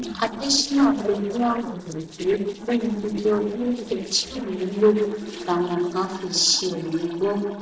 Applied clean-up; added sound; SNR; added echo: neural separator model SepFormer DNS4.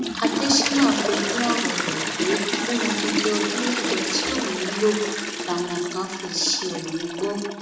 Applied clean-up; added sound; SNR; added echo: none; Toilet flush; 1 dB; reverberation time 0.9 s.